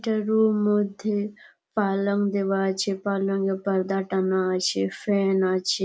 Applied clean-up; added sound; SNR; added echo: none; none; none; none.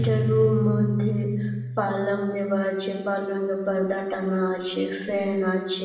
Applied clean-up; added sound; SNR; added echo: none; Guitar; 6 dB; reverberation time 1.1 s.